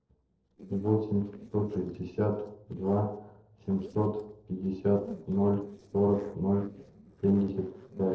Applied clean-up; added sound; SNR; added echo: neural separator model SepFormer DNS4.